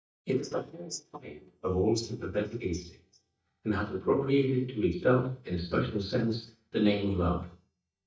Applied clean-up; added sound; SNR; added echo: neural mask model DeepFilterNet 3.